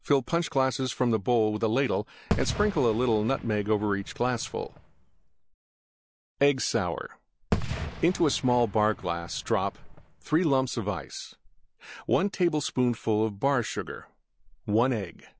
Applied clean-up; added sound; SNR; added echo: none; Fireworks; 8 dB; none.